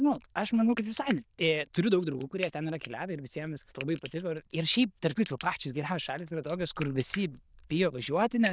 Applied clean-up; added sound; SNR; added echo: neural diffusion model UNIVERSE++.